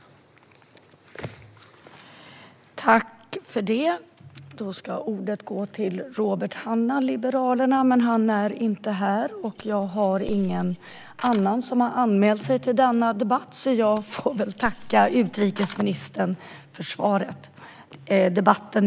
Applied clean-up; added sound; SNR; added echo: none; Keys jangling; 15 dB; none.